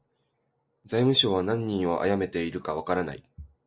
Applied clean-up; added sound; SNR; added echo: none; none; none; none.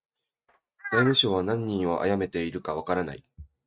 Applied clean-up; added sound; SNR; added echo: neural mask model RNNoise.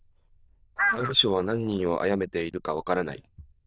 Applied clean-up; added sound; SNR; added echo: neural diffusion model UNIVERSE++.